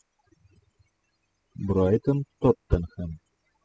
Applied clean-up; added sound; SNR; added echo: classical method spectral subtraction.